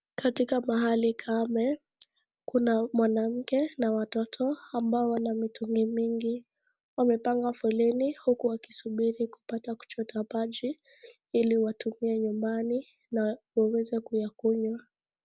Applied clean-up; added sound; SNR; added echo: none; none; none; none.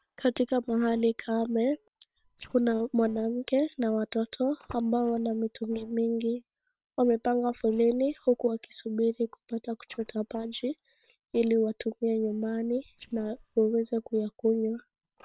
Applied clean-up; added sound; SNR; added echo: neural separator model SepFormer WHAM!.